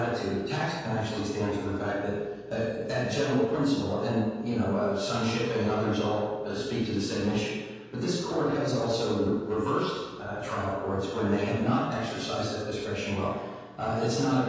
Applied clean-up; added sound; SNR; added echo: none; none; none; reverberation time 1.2 s.